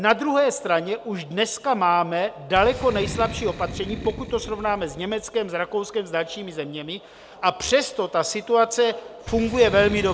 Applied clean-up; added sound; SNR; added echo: none; Boom; 15 dB; none.